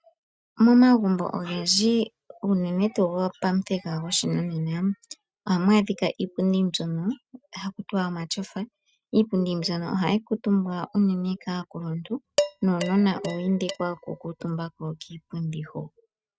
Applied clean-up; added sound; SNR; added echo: neural mask model RNNoise.